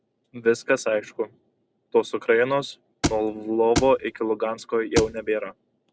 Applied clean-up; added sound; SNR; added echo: none; Thump, thud; 4 dB; none.